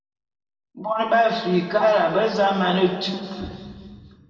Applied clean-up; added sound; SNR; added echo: none; none; none; reverberation time 2.1 s.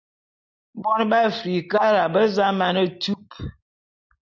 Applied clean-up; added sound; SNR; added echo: none; none; none; none.